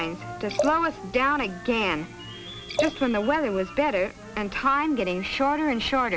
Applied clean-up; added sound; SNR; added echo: none; Liquid; 10 dB; none.